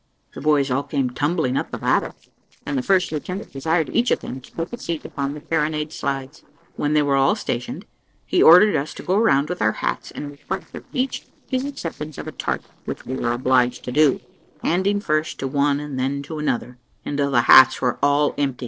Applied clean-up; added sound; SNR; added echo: neural separator model SepFormer DNS4.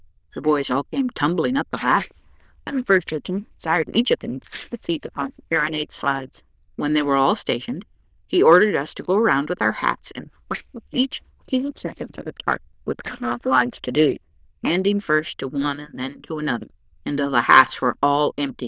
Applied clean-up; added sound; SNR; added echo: neural diffusion model UNIVERSE++.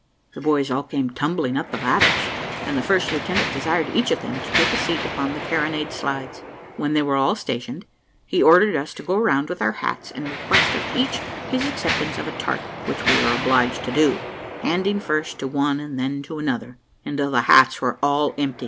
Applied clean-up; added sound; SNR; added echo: none; Mechanisms; 6 dB; none.